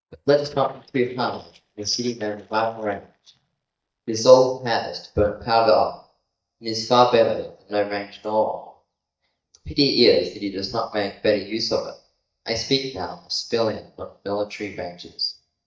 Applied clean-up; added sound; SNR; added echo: neural mask model DeepFilterNet 3.